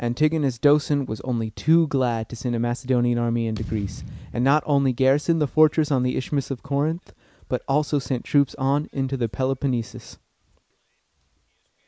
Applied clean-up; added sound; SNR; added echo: none; Thump, thud; 12 dB; none.